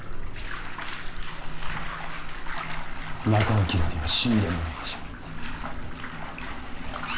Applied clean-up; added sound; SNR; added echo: none; Bathtub (filling or washing); 0 dB; reverberation time 0.2 s.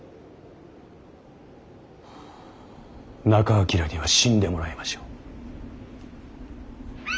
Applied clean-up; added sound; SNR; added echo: none; none; none; none.